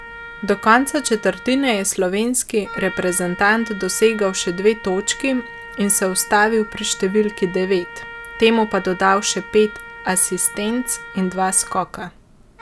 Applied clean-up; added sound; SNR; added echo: none; Trumpet; 15 dB; none.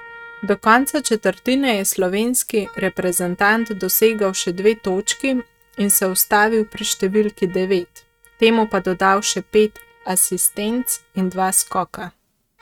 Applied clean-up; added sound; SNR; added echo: neural mask model RNNoise.